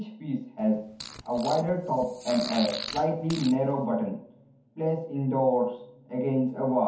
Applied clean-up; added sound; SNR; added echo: none; Fart; 12 dB; reverberation time 0.6 s.